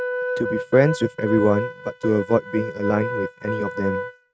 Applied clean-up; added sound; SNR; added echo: neural mask model RNNoise.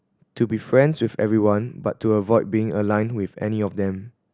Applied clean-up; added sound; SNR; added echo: none; none; none; none.